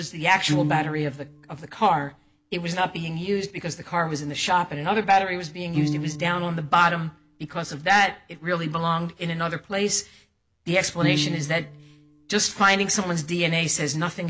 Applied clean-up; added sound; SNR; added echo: none; Piano; 10 dB; none.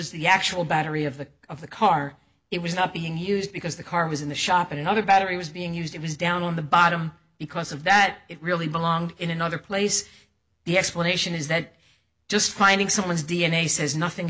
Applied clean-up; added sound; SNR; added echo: none; none; none; none.